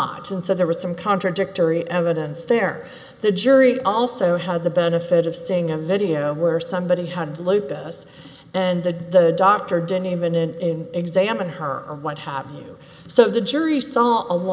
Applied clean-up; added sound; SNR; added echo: none; none; none; none.